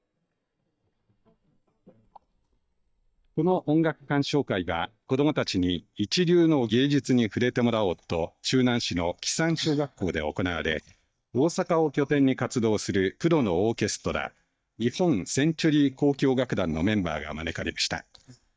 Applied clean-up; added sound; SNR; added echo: neural mask model DeepFilterNet 3.